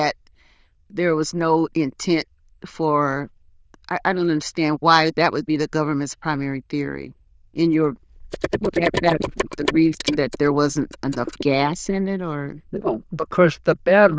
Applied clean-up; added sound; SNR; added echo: neural diffusion model UNIVERSE++.